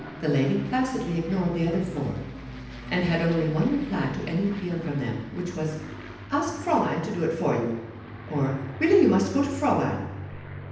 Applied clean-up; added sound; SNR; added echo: none; Aircraft; 12 dB; reverberation time 0.9 s.